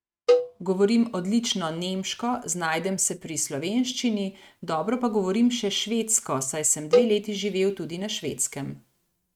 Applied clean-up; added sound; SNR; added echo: neural mask model RNNoise.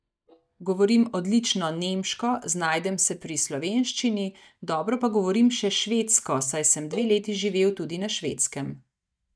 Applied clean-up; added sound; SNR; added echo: neural mask model DeepFilterNet 3.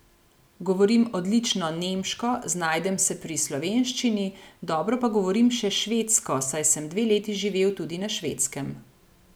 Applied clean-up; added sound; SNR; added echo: none; none; none; none.